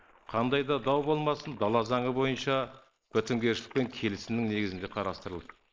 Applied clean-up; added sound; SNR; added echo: neural mask model Resemble Enhance denoiser.